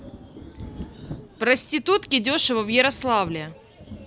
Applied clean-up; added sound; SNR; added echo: none; Thunder; 16 dB; none.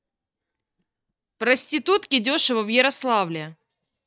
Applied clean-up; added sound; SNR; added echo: neural mask model DeepFilterNet 3.